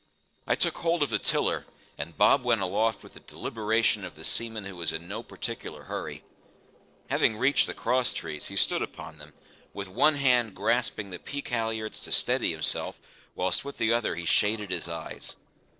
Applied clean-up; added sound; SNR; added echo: neural separator model SepFormer DNS4.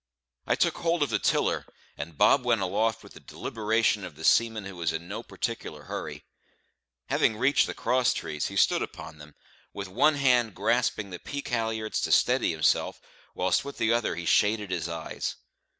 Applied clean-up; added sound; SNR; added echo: none; none; none; none.